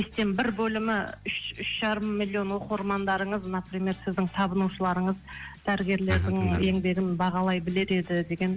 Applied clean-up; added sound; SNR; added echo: none; none; none; none.